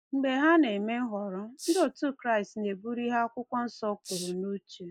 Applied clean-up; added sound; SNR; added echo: neural mask model Resemble Enhance denoiser.